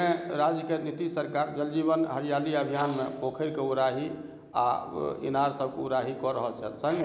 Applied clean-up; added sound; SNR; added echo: neural mask model Resemble Enhance denoiser.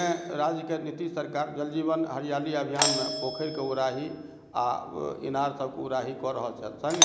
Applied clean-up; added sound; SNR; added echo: none; Doorbell; 4 dB; none.